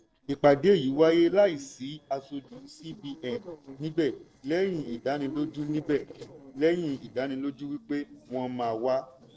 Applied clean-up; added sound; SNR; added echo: neural separator model SepFormer DNS4.